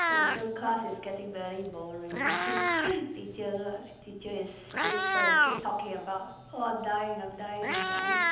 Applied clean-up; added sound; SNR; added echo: none; Meow; -3 dB; reverberation time 0.9 s.